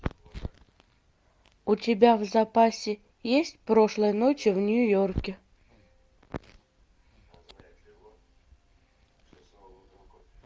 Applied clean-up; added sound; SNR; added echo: none; none; none; none.